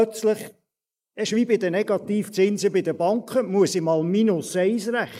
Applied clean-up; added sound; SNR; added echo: neural mask model Resemble Enhance denoiser.